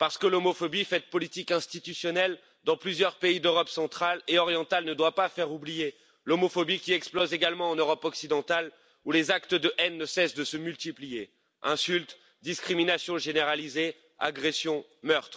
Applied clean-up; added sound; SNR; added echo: none; none; none; none.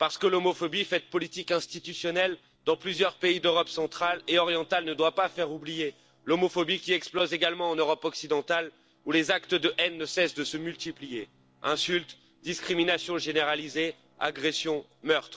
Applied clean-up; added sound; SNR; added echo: neural separator model SepFormer DNS4.